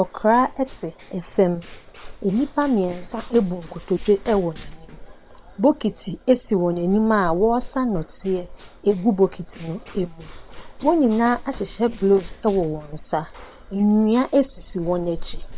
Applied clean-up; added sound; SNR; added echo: neural separator model SepFormer WHAM!.